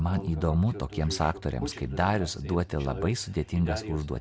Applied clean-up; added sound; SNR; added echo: none; none; none; none.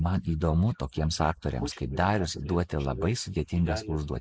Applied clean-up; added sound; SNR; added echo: neural mask model Resemble Enhance denoiser.